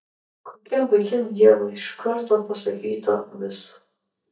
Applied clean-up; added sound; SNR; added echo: neural mask model DeepFilterNet 3.